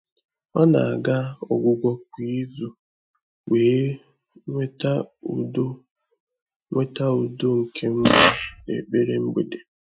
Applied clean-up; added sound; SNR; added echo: classical method Wiener filter.